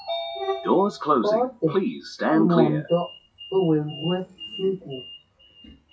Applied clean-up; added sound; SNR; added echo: classical method WPE with log-MMSE.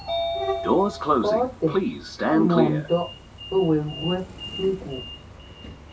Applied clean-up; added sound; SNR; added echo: none; Sliding door; 0 dB; reverberation time 0.3 s.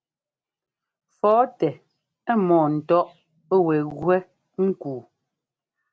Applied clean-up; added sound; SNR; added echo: none; none; none; none.